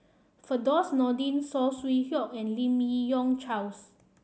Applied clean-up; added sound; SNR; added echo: none; none; none; none.